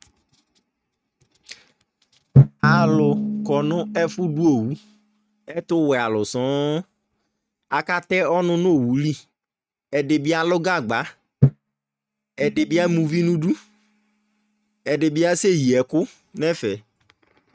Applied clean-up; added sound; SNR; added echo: neural mask model RNNoise.